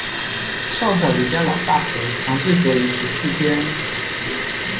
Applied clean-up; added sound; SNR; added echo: none; Liquid; 3 dB; reverberation time 0.6 s.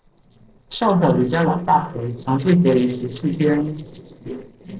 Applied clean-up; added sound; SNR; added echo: neural separator model SepFormer DNS4.